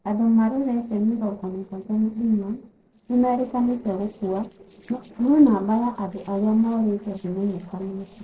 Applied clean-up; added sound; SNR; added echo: neural separator model SepFormer DNS4.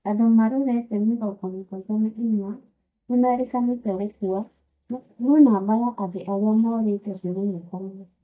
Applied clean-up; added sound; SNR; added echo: neural mask model DeepFilterNet 3.